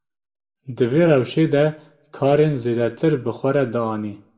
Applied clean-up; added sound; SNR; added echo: none; none; none; reverberation time 0.4 s.